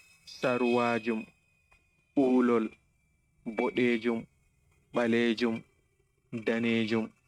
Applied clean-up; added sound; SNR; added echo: neural mask model RNNoise.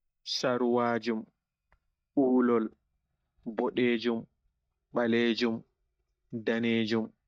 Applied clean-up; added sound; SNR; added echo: neural mask model DeepFilterNet 3.